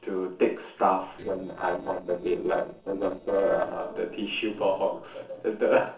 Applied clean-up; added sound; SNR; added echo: neural separator model SepFormer DNS4.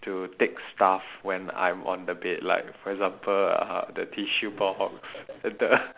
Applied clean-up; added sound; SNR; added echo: none; none; none; none.